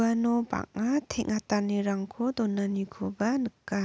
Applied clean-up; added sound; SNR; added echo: none; none; none; none.